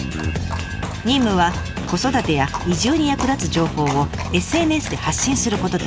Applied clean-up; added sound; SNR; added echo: none; Livestock, farm animals, working animals; 14 dB; none.